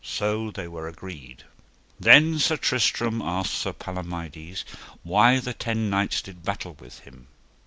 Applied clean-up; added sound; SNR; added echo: none; none; none; none.